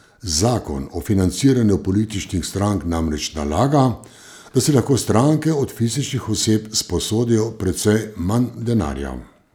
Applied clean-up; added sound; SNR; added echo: none; none; none; none.